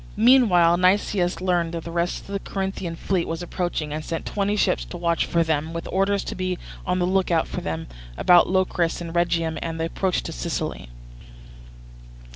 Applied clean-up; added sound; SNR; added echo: none; none; none; none.